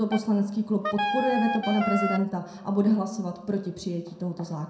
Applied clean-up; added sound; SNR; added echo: none; Wind instrument, woodwind instrument; 3 dB; reverberation time 0.6 s.